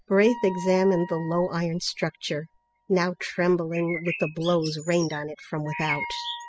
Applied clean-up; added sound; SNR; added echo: classical method spectral subtraction.